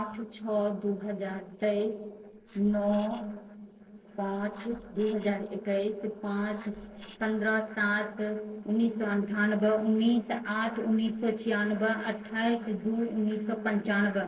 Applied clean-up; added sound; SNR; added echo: neural separator model SepFormer DNS4.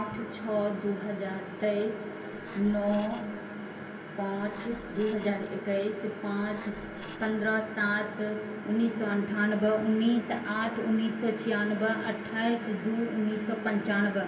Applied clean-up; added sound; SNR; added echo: none; Wood; 18 dB; reverberation time 0.3 s.